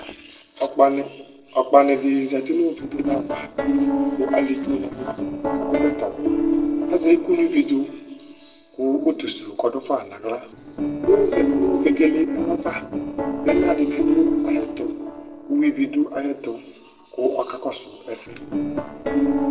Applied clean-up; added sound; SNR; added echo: neural separator model SepFormer DNS4.